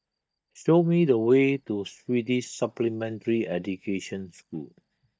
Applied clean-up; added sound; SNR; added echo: neural mask model DeepFilterNet 3.